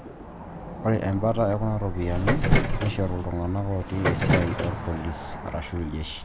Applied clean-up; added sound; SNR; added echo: none; Subway, metro, underground + Cricket / Motor vehicle (road); 0 dB; none.